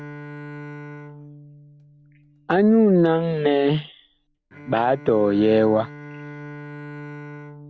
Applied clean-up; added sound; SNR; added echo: none; Bowed string instrument; 17 dB; none.